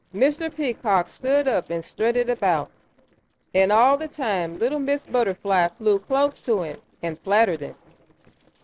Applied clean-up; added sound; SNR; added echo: neural separator model SepFormer DNS4.